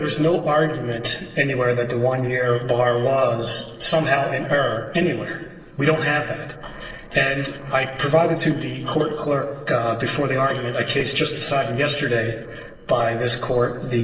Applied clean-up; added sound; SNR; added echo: neural separator model SepFormer DNS4.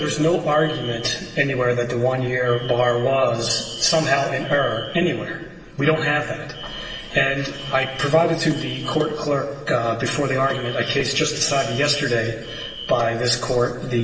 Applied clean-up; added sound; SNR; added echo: none; Alarm; 18 dB; reverberation time 1.4 s.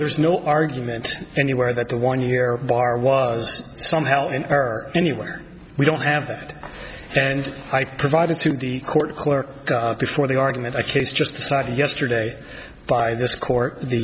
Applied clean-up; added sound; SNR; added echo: none; none; none; none.